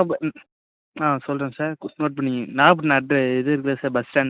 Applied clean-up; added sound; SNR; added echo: neural mask model Resemble Enhance denoiser.